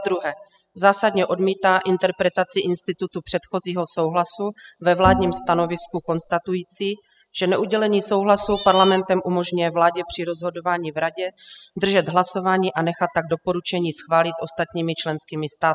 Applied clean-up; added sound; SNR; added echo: classical method spectral subtraction.